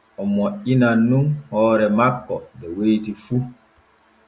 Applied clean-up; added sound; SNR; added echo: none; none; none; none.